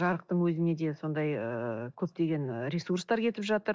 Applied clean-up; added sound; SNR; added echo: neural mask model DeepFilterNet 3.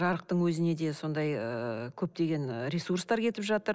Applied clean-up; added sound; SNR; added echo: none; none; none; none.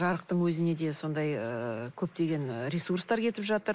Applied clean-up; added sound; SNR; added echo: neural mask model Resemble Enhance denoiser.